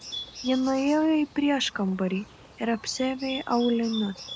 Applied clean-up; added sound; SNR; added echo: none; Bird; 15 dB; none.